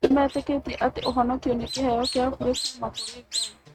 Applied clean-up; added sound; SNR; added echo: neural mask model RNNoise.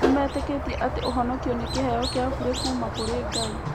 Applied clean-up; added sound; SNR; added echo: none; Squeak; 2 dB; none.